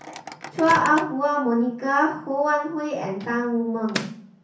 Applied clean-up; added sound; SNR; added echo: none; Microwave oven; 15 dB; reverberation time 0.6 s.